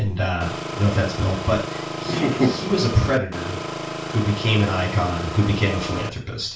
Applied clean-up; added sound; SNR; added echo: none; Engine; 7 dB; reverberation time 0.3 s.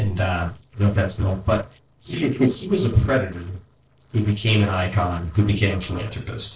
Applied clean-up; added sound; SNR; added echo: neural separator model SepFormer DNS4.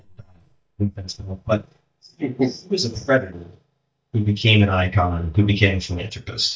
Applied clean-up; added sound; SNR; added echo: neural mask model DeepFilterNet 3.